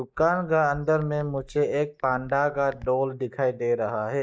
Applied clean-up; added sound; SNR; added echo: neural mask model DeepFilterNet 3.